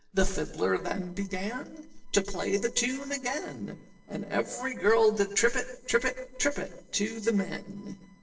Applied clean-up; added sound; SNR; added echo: neural separator model SepFormer DNS4.